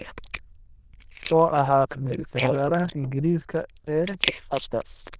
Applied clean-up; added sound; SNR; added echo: neural diffusion model UNIVERSE++.